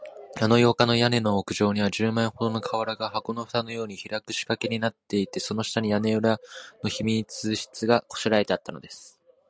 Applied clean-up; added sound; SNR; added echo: none; none; none; none.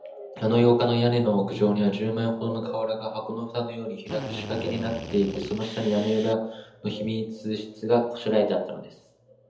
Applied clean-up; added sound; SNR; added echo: none; Drill; 12 dB; reverberation time 0.7 s.